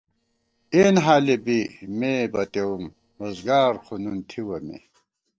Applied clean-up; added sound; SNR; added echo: neural separator model SepFormer DNS4.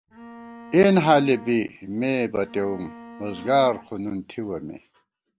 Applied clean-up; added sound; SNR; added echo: none; Bowed string instrument; 18 dB; none.